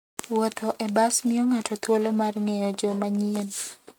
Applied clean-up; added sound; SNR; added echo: neural mask model RNNoise.